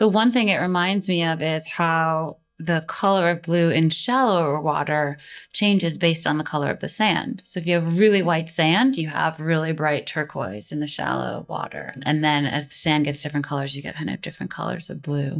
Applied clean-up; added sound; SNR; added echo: neural mask model DeepFilterNet 3.